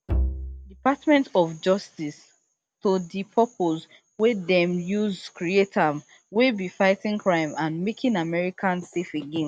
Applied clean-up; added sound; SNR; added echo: none; Bowed string instrument; 4 dB; none.